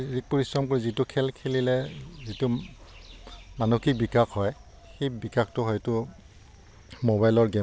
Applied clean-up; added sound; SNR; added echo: none; none; none; none.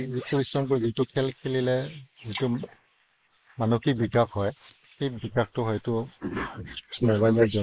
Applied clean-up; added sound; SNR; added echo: neural mask model Resemble Enhance denoiser.